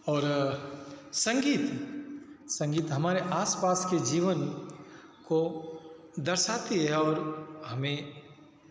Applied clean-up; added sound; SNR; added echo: none; none; none; none.